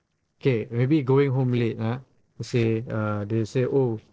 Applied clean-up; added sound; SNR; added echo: neural separator model SepFormer DNS4.